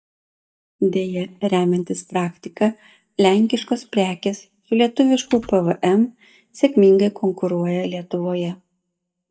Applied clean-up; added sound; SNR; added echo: neural mask model DeepFilterNet 3.